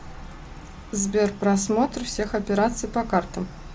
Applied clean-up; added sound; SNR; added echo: none; none; none; none.